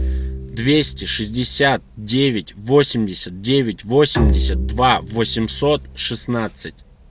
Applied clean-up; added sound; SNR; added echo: none; Bowed string instrument; 6 dB; none.